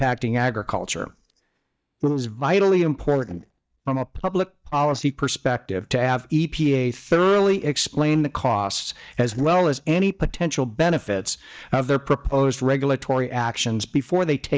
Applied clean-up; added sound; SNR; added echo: neural mask model DeepFilterNet 3.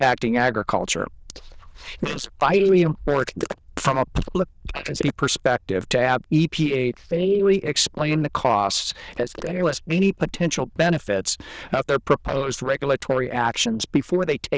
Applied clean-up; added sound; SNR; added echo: neural diffusion model UNIVERSE++.